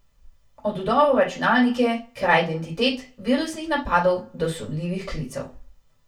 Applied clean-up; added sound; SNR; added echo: none; none; none; reverberation time 0.2 s.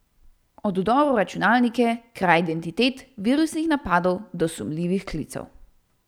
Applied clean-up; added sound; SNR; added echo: none; none; none; none.